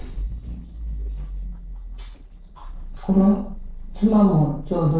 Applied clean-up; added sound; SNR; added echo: neural separator model SepFormer DNS4.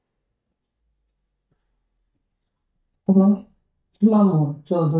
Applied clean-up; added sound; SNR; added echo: neural mask model DeepFilterNet 3.